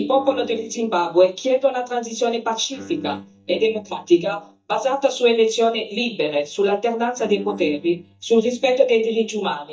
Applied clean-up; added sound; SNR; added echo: neural mask model DeepFilterNet 3.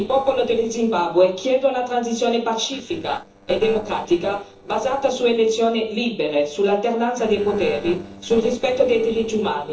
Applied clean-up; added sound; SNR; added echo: neural separator model SepFormer DNS4.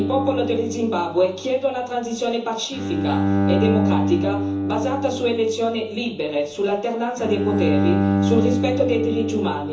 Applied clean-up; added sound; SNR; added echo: none; Bowed string instrument; 0 dB; reverberation time 0.7 s.